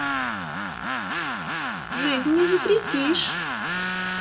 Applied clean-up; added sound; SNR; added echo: none; Tools; 1 dB; reverberation time 0.7 s.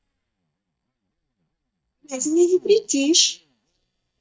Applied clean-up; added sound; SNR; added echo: neural mask model DeepFilterNet 3.